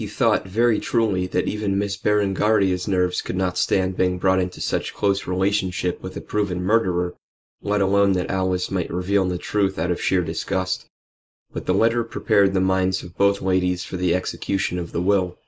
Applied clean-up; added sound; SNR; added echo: neural mask model Resemble Enhance denoiser.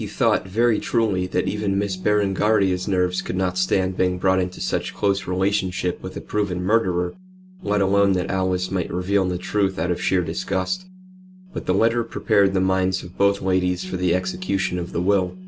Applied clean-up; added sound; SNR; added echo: none; Bass guitar; 16 dB; none.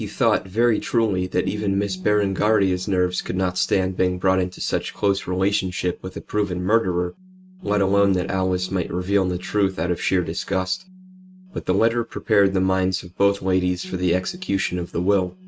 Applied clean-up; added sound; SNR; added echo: neural mask model RNNoise.